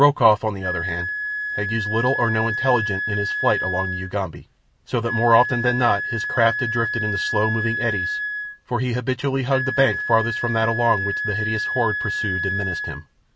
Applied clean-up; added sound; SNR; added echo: none; Wind instrument, woodwind instrument; 4 dB; none.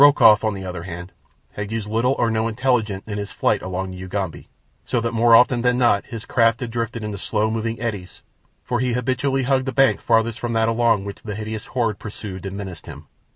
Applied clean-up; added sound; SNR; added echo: none; none; none; none.